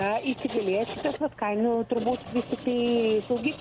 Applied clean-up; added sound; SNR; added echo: none; Writing; 12 dB; none.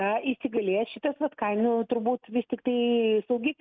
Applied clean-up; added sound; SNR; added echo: none; none; none; none.